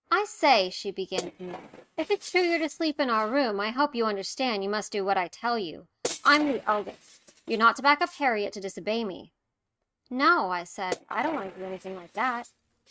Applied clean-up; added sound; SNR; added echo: neural mask model RNNoise.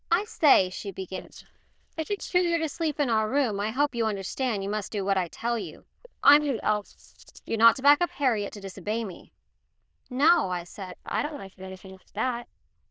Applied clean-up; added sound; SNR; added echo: neural diffusion model UNIVERSE++.